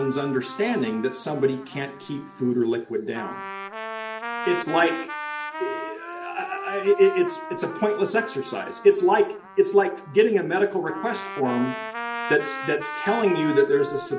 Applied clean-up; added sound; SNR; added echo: none; Trumpet; 11 dB; none.